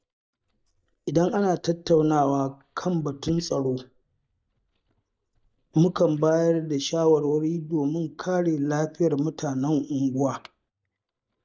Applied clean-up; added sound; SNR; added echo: neural mask model DeepFilterNet 3.